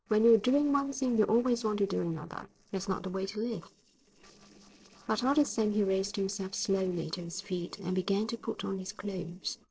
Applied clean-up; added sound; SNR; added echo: neural separator model SepFormer DNS4.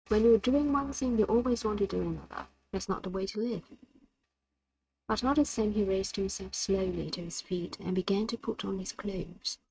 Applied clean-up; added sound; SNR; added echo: neural mask model RNNoise.